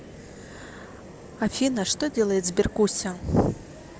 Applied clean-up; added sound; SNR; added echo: none; none; none; none.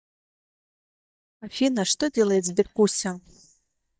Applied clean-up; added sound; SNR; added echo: neural mask model DeepFilterNet 3.